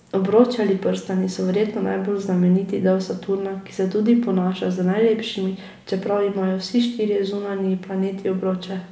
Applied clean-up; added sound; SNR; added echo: none; none; none; none.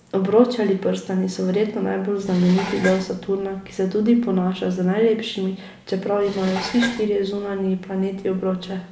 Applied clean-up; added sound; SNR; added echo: none; Dishes, pots, and pans; 14 dB; none.